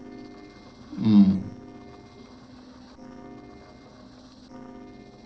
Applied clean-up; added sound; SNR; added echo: neural separator model SepFormer DNS4.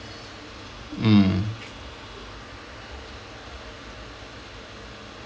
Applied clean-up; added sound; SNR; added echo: none; none; none; none.